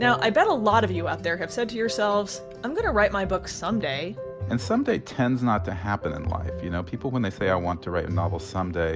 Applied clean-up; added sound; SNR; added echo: none; none; none; none.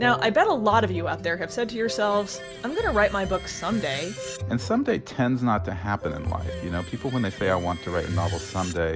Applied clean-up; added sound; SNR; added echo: none; Screech; 19 dB; none.